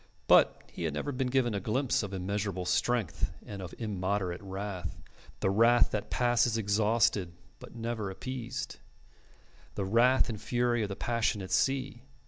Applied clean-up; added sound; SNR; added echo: none; none; none; none.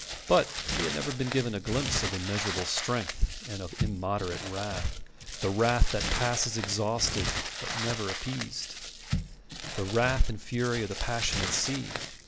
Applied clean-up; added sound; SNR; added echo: none; Crumpling, crinkling; 5 dB; none.